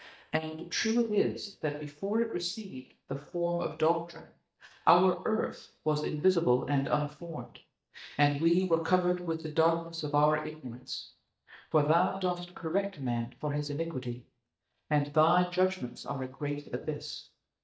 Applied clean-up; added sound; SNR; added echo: neural mask model DeepFilterNet 3.